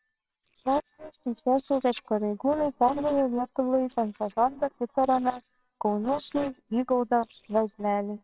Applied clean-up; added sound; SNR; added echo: neural separator model SepFormer WHAMR!.